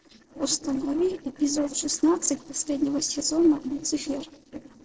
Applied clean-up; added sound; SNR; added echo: neural separator model SepFormer DNS4.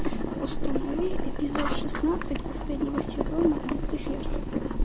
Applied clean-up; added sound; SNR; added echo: none; Boiling; -2 dB; none.